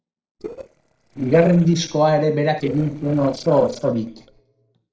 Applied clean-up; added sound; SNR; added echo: neural separator model SepFormer DNS4.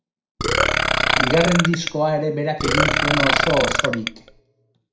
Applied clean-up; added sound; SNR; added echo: none; Burping, eructation; -2 dB; reverberation time 0.4 s.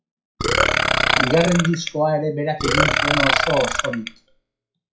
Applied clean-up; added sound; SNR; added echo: classical method WPE with log-MMSE.